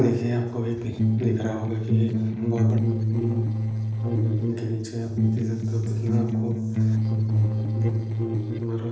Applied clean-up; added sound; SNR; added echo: neural separator model SepFormer DNS4.